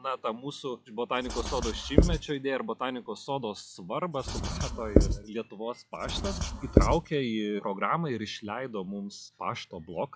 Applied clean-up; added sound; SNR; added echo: classical method log-MMSE.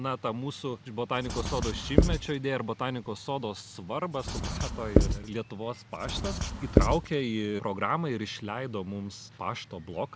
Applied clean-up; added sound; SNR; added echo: none; Writing; -5 dB; none.